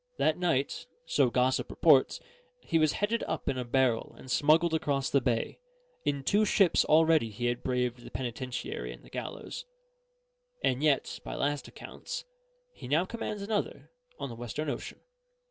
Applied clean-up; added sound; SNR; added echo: none; none; none; none.